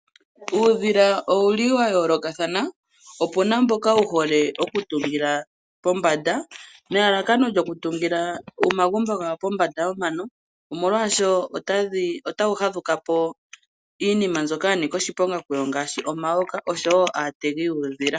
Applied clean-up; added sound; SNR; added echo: none; none; none; none.